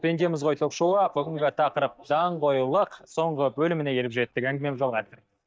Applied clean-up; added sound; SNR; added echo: neural mask model DeepFilterNet 3.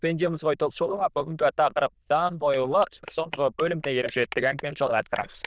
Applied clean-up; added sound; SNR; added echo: neural diffusion model UNIVERSE++.